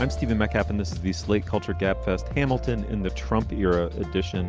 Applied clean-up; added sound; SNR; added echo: none; none; none; none.